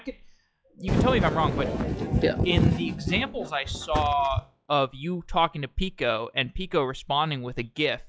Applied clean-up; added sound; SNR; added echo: classical method log-MMSE.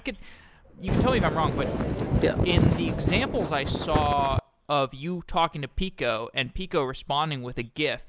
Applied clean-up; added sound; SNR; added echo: none; Wind; -2 dB; none.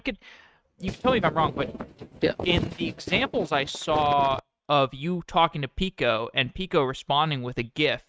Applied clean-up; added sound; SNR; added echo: neural mask model RNNoise.